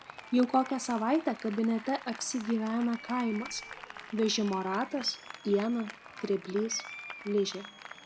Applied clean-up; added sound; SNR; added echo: none; Applause; 15 dB; none.